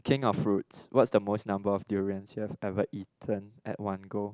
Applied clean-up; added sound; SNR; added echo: none; none; none; none.